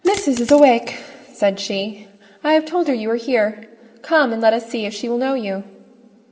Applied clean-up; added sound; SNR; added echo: none; Coin (dropping); 14 dB; reverberation time 1.3 s.